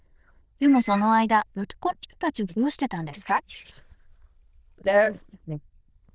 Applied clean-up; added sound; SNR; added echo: neural diffusion model UNIVERSE++.